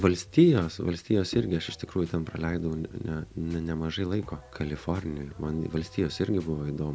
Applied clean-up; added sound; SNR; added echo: none; none; none; none.